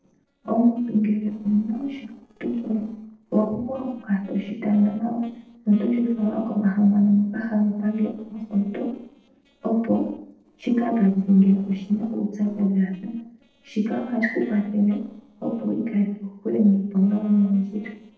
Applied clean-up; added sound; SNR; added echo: neural separator model SepFormer DNS4.